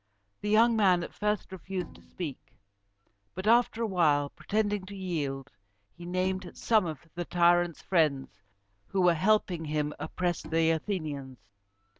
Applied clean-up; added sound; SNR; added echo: none; Bowed string instrument; 20 dB; none.